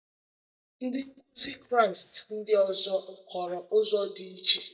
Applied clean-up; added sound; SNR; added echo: neural mask model DeepFilterNet 3.